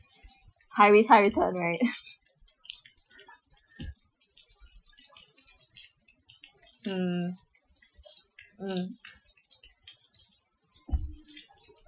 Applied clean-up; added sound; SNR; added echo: classical method Wiener filter.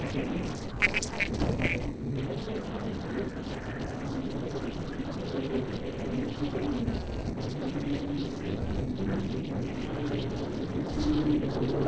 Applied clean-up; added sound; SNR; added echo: neural separator model SepFormer DNS4.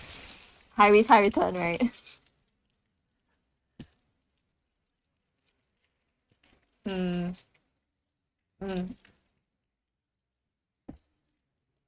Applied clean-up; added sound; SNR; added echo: neural mask model RNNoise.